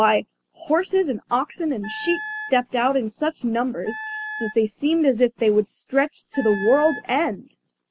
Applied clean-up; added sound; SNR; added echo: none; Wind instrument, woodwind instrument; 11 dB; none.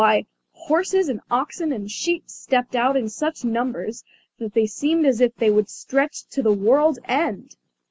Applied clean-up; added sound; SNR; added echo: none; none; none; none.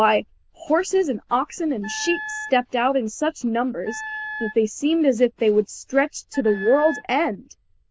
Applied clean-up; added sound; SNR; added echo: neural diffusion model UNIVERSE++.